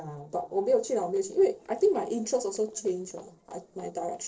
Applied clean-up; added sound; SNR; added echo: neural separator model SepFormer DNS4.